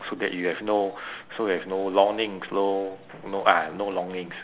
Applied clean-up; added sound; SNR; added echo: none; none; none; none.